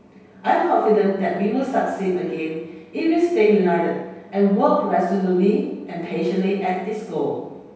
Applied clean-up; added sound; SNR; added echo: none; none; none; reverberation time 0.9 s.